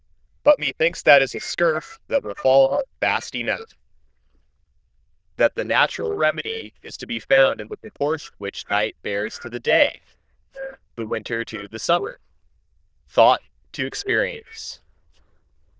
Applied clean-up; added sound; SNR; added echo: neural diffusion model UNIVERSE++.